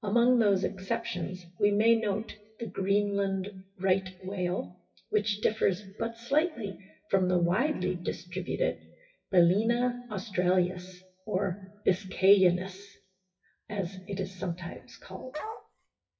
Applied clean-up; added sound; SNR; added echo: classical method WPE with log-MMSE.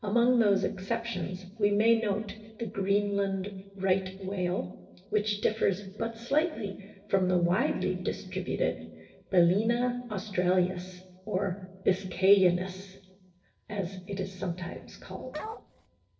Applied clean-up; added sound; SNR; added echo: neural separator model SepFormer DNS4.